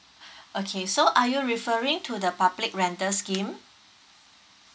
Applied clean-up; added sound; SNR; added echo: none; none; none; none.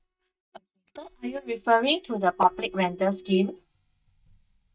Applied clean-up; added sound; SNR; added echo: neural mask model DeepFilterNet 3.